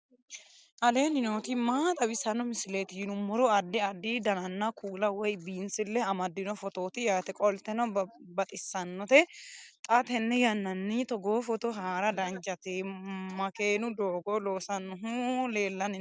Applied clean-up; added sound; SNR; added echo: none; none; none; none.